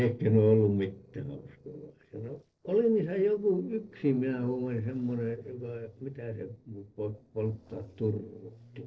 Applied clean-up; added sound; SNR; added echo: neural separator model SepFormer DNS4.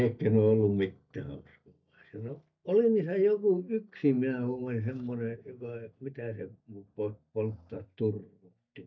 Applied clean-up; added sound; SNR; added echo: neural mask model DeepFilterNet 3.